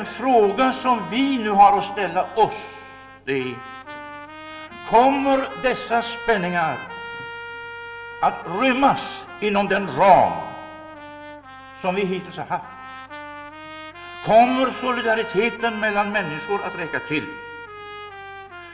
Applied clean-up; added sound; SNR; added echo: none; Trumpet; 15 dB; reverberation time 1.0 s.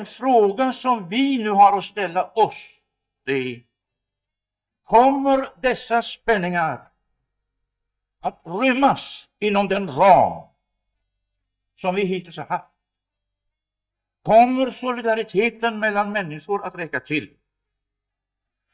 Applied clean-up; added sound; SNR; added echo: neural mask model DeepFilterNet 3.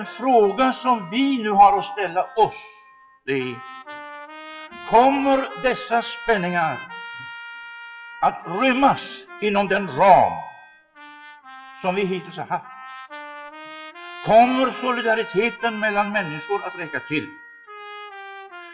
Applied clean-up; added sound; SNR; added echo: classical method WPE with log-MMSE.